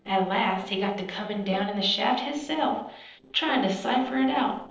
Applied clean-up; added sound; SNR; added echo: neural separator model SepFormer DNS4.